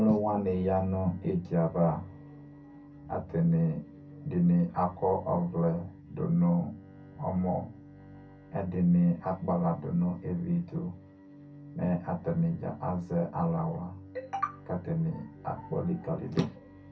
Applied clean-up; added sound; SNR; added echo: none; Bowed string instrument; 20 dB; reverberation time 0.3 s.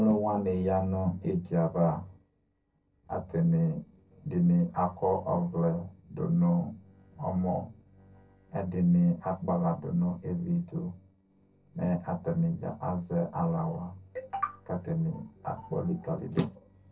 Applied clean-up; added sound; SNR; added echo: neural separator model SepFormer DNS4.